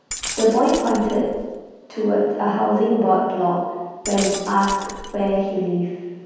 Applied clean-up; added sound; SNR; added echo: none; Glass; 12 dB; reverberation time 1.2 s.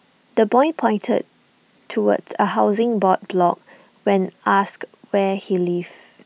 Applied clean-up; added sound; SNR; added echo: none; none; none; none.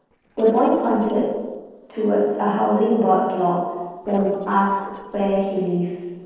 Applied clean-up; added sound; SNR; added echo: neural separator model SepFormer DNS4.